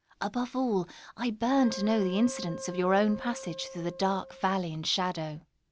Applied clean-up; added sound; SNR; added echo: none; Wind instrument, woodwind instrument; 13 dB; none.